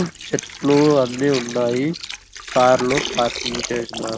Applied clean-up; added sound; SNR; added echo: none; Water; 10 dB; none.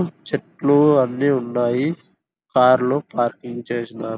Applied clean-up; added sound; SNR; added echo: none; none; none; none.